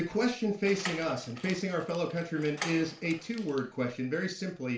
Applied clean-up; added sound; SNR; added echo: none; Door; 12 dB; reverberation time 0.3 s.